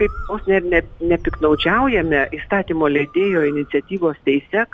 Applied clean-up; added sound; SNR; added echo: none; Bird; 15 dB; none.